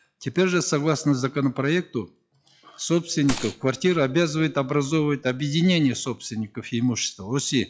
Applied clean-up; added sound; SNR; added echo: classical method log-MMSE.